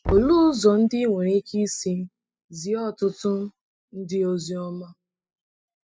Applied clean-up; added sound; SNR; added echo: classical method spectral subtraction.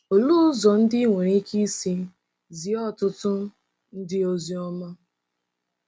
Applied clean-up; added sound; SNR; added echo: none; none; none; none.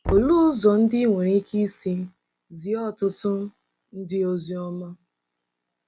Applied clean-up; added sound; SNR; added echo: none; Knock; 12 dB; none.